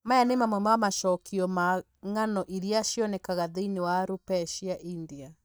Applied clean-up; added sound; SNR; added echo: neural mask model DeepFilterNet 3.